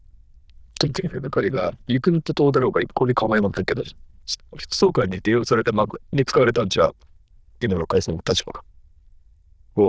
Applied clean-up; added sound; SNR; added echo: neural diffusion model UNIVERSE++.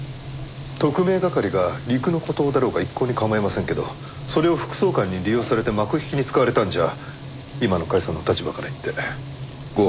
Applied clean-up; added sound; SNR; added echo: none; Frying (food); 11 dB; none.